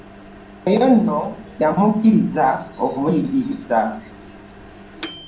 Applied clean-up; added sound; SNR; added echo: none; Microwave oven; 15 dB; reverberation time 0.6 s.